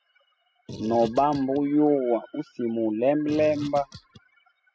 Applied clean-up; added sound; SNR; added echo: classical method spectral subtraction.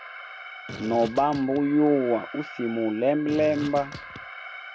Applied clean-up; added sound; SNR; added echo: none; Alarm + Fart; 14 dB; none.